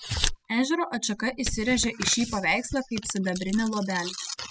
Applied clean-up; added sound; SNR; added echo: classical method spectral subtraction.